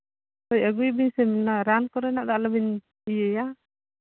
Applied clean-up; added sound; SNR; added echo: none; none; none; none.